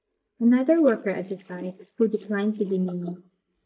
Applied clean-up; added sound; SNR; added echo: neural mask model DeepFilterNet 3.